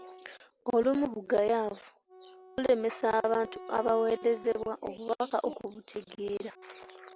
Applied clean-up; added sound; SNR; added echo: none; Wind instrument, woodwind instrument; 20 dB; none.